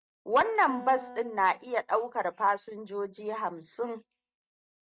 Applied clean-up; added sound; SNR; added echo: neural mask model RNNoise.